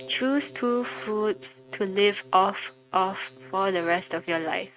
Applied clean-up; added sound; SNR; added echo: neural mask model RNNoise.